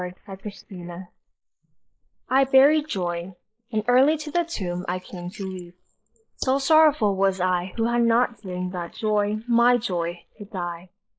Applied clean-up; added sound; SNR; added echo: neural mask model Resemble Enhance denoiser.